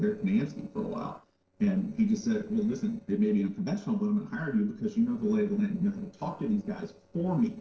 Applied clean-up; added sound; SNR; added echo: neural separator model SepFormer DNS4.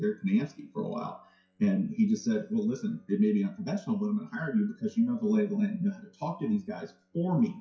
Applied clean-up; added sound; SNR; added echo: classical method WPE with log-MMSE.